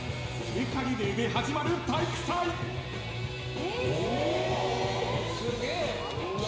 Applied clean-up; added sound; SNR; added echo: none; none; none; reverberation time 2.1 s.